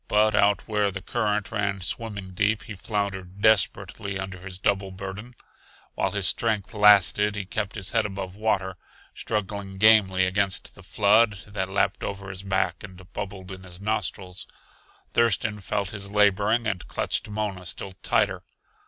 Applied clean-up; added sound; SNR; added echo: none; none; none; none.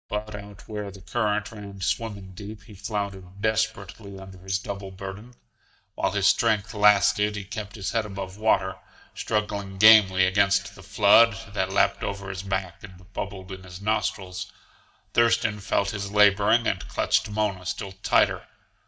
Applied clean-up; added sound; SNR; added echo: neural mask model DeepFilterNet 3.